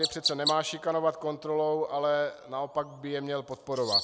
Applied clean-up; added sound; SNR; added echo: none; Chirp, tweet; 6 dB; none.